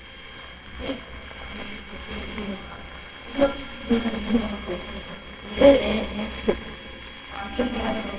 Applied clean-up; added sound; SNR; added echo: neural separator model SepFormer WHAMR!.